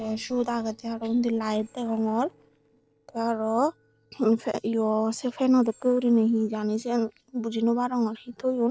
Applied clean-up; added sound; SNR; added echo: neural separator model SepFormer DNS4.